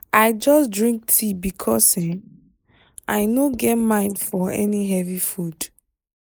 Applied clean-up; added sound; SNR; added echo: neural mask model Resemble Enhance denoiser.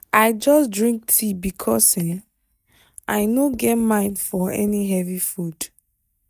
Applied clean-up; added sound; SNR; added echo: neural mask model DeepFilterNet 3.